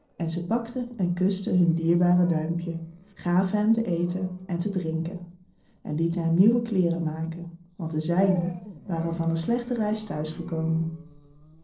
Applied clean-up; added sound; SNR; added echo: neural separator model SepFormer DNS4.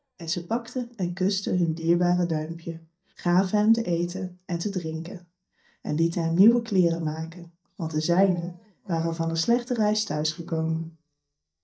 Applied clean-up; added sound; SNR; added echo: neural mask model DeepFilterNet 3.